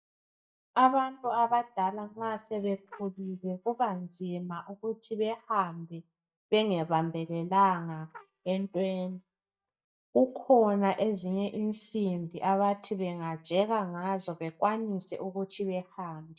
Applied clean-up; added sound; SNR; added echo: neural mask model DeepFilterNet 3.